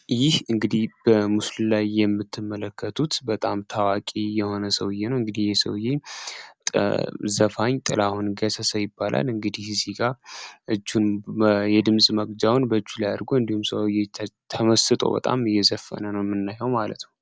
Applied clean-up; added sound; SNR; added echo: none; none; none; none.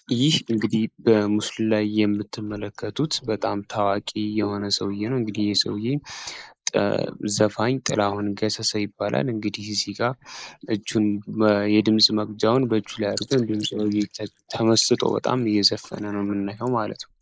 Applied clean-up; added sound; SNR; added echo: neural mask model Resemble Enhance denoiser.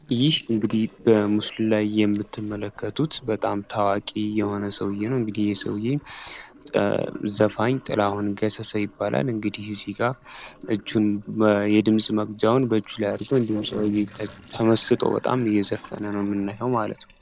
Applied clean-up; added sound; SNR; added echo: neural separator model SepFormer DNS4.